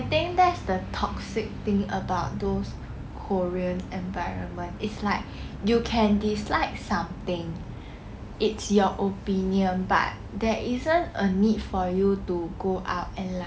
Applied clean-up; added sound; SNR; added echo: none; none; none; none.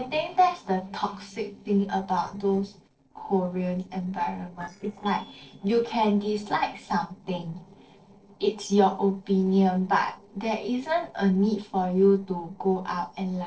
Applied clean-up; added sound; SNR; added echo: neural separator model SepFormer DNS4.